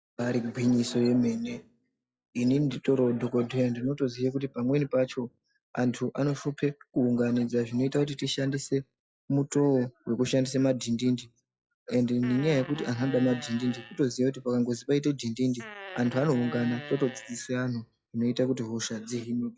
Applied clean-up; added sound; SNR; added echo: classical method log-MMSE.